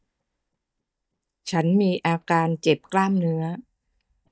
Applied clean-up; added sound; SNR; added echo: neural mask model DeepFilterNet 3.